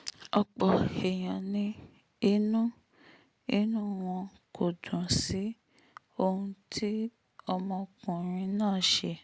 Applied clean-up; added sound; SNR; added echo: none; none; none; none.